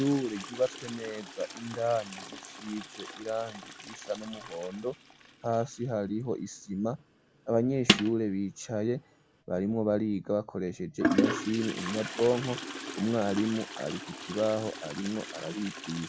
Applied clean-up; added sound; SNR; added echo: none; Toilet flush; 5 dB; none.